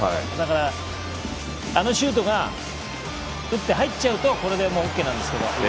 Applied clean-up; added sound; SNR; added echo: none; none; none; none.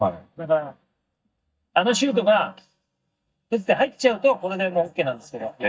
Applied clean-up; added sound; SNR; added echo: neural mask model DeepFilterNet 3.